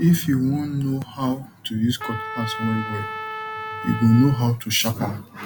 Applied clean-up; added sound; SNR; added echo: none; Trumpet; 10 dB; none.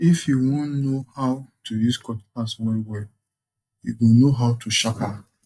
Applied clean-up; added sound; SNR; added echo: neural mask model DeepFilterNet 3.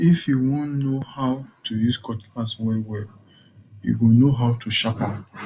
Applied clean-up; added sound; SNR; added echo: neural mask model Resemble Enhance denoiser.